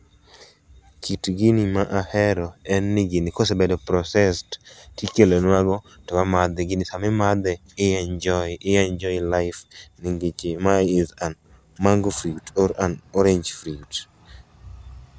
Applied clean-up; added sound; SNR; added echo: none; none; none; none.